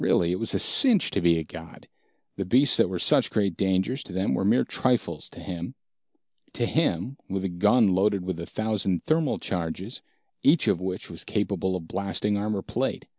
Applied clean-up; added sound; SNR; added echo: none; none; none; none.